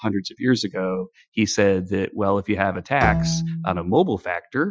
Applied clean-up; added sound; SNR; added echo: classical method Wiener filter.